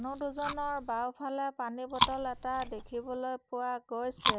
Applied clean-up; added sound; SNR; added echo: none; Chewing, mastication; 0 dB; none.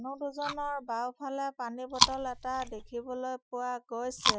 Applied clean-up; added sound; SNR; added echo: classical method Wiener filter.